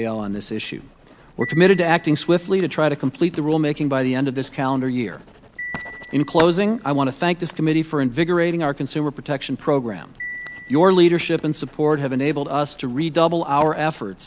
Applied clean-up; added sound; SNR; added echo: none; Writing + Marimba, xylophone; 18 dB; none.